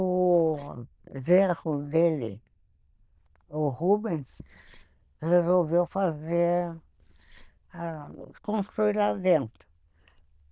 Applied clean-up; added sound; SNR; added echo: neural diffusion model UNIVERSE++.